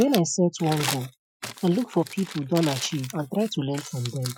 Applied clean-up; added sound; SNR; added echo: classical method Wiener filter.